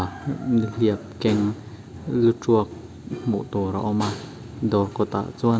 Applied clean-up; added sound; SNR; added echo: none; none; none; none.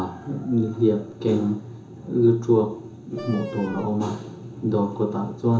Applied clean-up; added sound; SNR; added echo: none; Wind instrument, woodwind instrument; 16 dB; reverberation time 0.7 s.